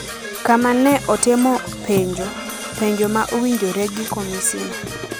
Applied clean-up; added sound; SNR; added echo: none; Brass instrument / Percussion; 9 dB; none.